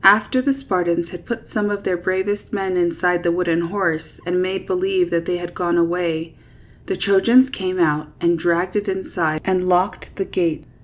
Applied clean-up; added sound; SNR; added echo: none; none; none; none.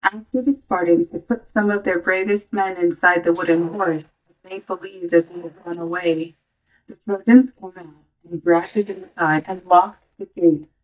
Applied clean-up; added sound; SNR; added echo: neural mask model DeepFilterNet 3.